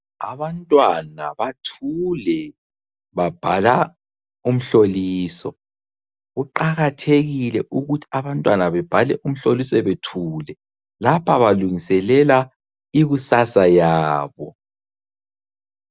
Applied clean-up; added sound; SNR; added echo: none; none; none; none.